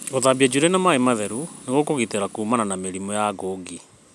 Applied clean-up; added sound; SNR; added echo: none; none; none; none.